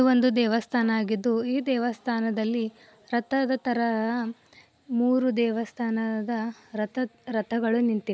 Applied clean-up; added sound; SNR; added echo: none; none; none; none.